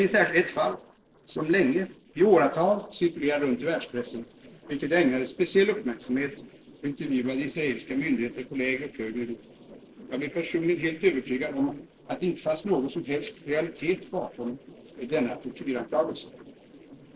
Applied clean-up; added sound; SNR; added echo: neural separator model SepFormer DNS4.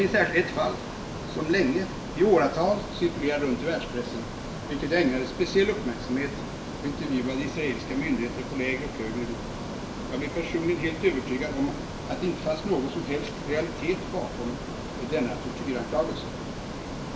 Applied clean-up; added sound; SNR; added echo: none; Ocean; 6 dB; reverberation time 0.5 s.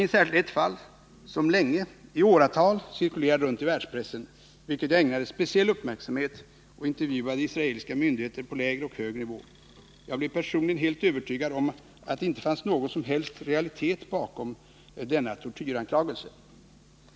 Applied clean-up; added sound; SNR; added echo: none; none; none; none.